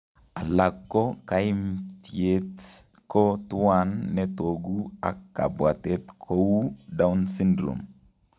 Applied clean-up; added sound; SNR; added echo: none; none; none; none.